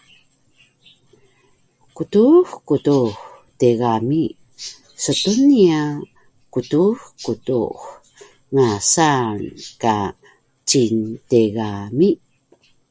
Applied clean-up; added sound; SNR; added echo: none; none; none; none.